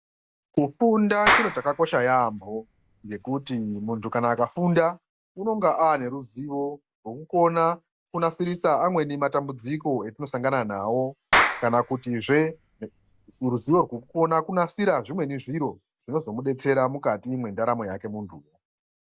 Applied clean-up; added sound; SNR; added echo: none; Clapping; 3 dB; none.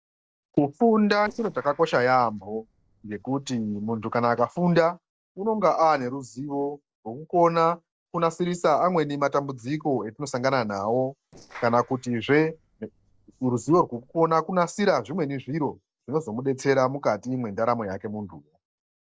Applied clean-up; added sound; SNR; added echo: neural separator model SepFormer DNS4.